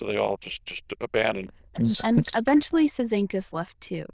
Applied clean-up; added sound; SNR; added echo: neural diffusion model UNIVERSE++.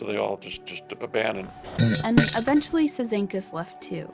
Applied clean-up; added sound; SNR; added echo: none; Fart; -2 dB; none.